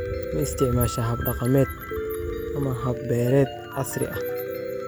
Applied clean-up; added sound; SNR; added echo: none; Piano; 7 dB; none.